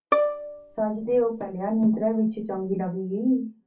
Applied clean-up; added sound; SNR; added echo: none; Bowed string instrument; 6 dB; reverberation time 0.3 s.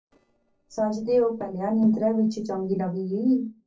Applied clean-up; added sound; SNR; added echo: neural separator model SepFormer DNS4.